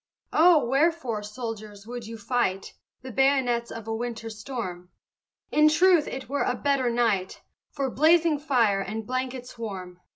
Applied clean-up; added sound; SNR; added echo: none; none; none; none.